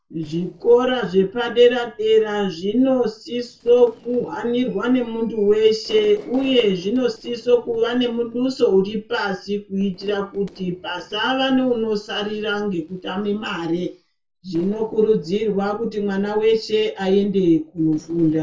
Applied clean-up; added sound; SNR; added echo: neural separator model SepFormer DNS4.